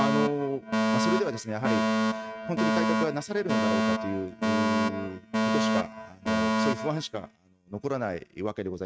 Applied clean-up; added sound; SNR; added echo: neural mask model RNNoise.